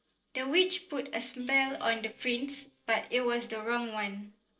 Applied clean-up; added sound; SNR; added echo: neural separator model SepFormer DNS4.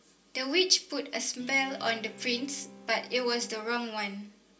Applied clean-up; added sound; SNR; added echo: none; Guitar; 20 dB; reverberation time 0.2 s.